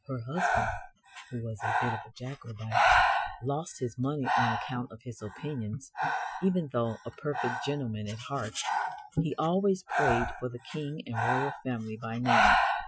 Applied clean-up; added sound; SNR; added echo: classical method Wiener filter.